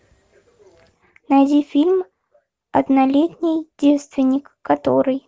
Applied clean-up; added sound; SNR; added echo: none; none; none; none.